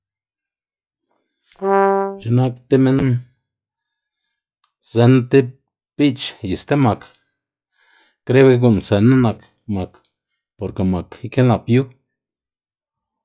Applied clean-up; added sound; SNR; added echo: classical method log-MMSE.